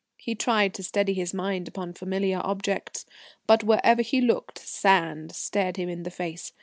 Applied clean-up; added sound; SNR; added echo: none; none; none; none.